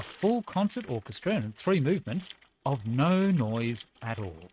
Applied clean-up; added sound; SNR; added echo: neural mask model RNNoise.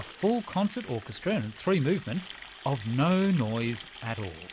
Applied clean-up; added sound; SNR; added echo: none; Water tap, faucet; 17 dB; none.